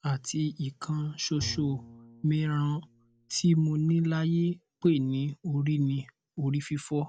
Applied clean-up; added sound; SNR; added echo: none; Bowed string instrument; 18 dB; none.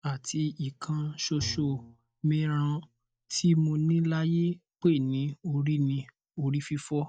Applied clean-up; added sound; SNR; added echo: neural mask model DeepFilterNet 3.